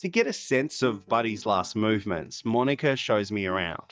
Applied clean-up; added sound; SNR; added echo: neural mask model DeepFilterNet 3.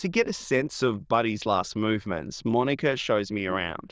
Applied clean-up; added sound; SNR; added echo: neural diffusion model UNIVERSE++.